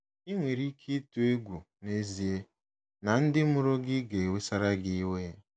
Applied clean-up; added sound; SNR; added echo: none; none; none; none.